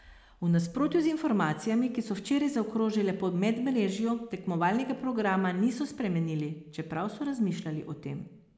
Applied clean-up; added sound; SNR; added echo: none; none; none; none.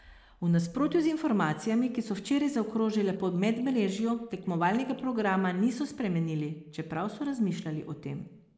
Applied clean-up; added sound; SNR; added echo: neural mask model Resemble Enhance denoiser.